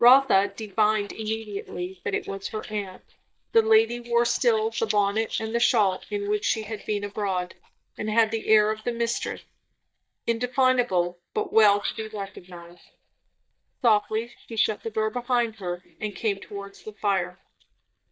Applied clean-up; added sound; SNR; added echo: neural mask model DeepFilterNet 3.